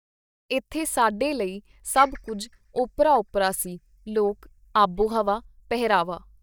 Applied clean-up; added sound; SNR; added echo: neural mask model DeepFilterNet 3.